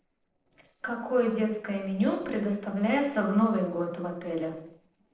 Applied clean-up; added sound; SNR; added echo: neural separator model SepFormer DNS4.